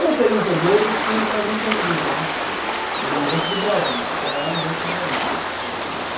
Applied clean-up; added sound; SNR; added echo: none; Waves, surf; -1 dB; reverberation time 0.5 s.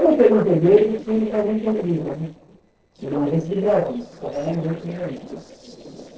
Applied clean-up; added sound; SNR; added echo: neural separator model SepFormer DNS4.